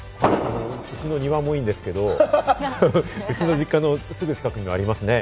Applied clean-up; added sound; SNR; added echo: none; Fireworks; 7 dB; none.